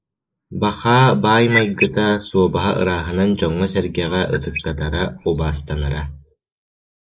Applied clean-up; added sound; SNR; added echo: neural mask model Resemble Enhance denoiser.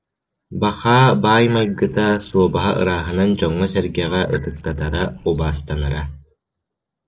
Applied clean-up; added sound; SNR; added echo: neural separator model SepFormer DNS4.